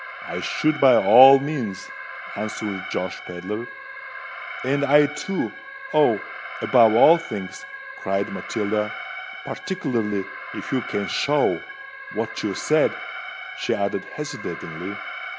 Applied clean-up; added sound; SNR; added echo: none; Alarm; 11 dB; none.